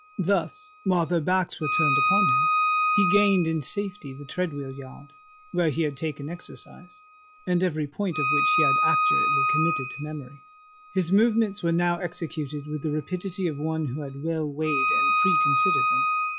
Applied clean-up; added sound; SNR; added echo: classical method log-MMSE.